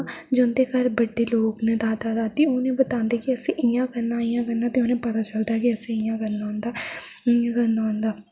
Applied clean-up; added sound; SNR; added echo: none; none; none; none.